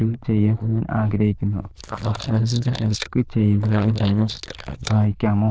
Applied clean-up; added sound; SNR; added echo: neural diffusion model UNIVERSE++.